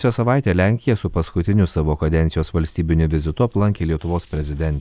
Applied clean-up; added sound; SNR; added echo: none; none; none; none.